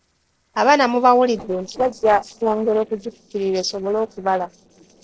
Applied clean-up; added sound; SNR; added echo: neural separator model SepFormer DNS4.